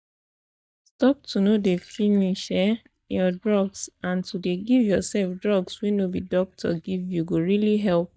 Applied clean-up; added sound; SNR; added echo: neural mask model DeepFilterNet 3.